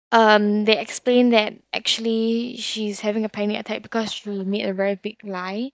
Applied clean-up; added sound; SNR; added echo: neural mask model DeepFilterNet 3.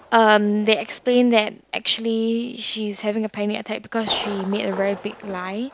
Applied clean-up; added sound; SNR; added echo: none; Thunder; 18 dB; none.